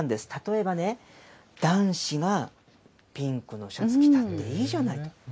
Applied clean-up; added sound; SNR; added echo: none; none; none; none.